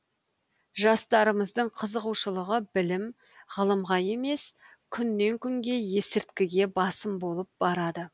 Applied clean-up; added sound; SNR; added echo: none; none; none; none.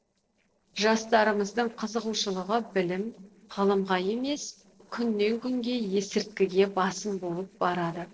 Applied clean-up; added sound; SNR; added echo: neural separator model SepFormer DNS4.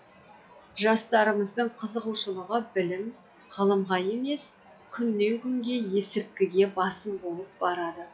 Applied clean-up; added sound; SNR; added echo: classical method WPE with log-MMSE.